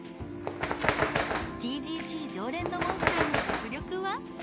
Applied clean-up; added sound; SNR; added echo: none; Bird; -2 dB; none.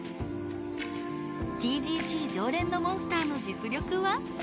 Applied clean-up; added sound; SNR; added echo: none; none; none; none.